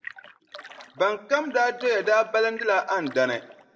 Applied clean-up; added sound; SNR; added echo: none; Splash, splatter; 19 dB; reverberation time 0.8 s.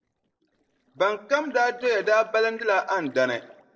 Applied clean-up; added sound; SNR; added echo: neural separator model SepFormer DNS4.